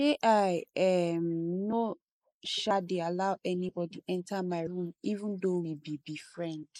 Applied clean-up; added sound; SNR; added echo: neural mask model Resemble Enhance denoiser.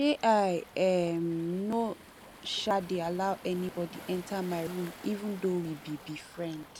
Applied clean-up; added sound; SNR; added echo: none; Waves, surf; 18 dB; none.